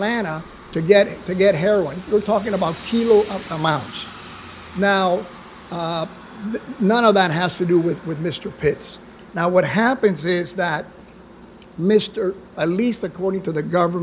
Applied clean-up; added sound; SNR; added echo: none; Aircraft; 20 dB; none.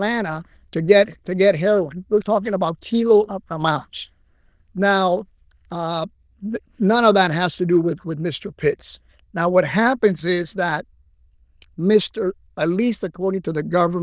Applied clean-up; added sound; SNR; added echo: neural diffusion model UNIVERSE++.